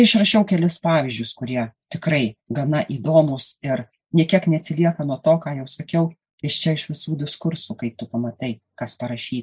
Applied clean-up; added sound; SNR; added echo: neural mask model Resemble Enhance denoiser.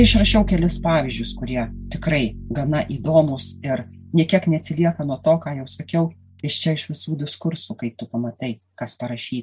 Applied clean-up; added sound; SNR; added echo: none; Bowed string instrument; 10 dB; none.